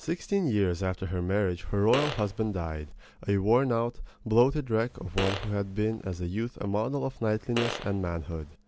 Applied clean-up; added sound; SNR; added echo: none; Fart; 10 dB; none.